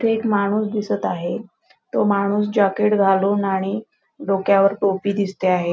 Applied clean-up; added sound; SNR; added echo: none; none; none; none.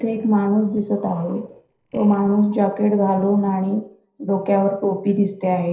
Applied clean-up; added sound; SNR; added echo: neural separator model SepFormer DNS4.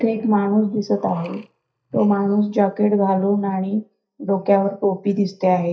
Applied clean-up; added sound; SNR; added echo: neural mask model DeepFilterNet 3.